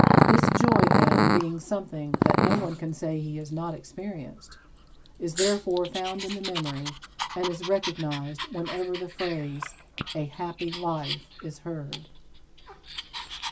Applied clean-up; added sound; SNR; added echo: none; Growling; -3 dB; none.